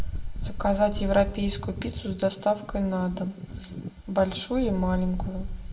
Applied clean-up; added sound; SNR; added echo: none; Wind; 7 dB; reverberation time 0.6 s.